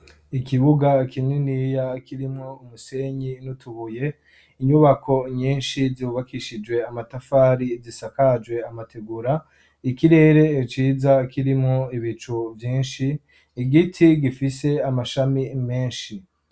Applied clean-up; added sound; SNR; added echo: none; none; none; none.